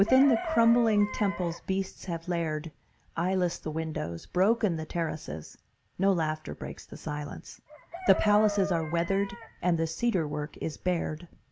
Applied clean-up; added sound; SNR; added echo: none; Chicken, rooster; 12 dB; none.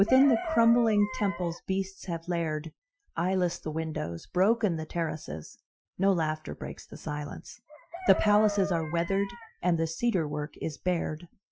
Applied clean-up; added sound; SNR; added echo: classical method Wiener filter.